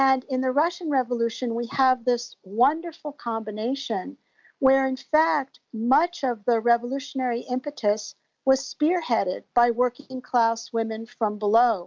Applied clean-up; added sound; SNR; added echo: none; none; none; none.